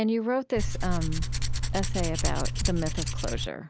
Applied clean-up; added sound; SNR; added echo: none; Tools; -3 dB; none.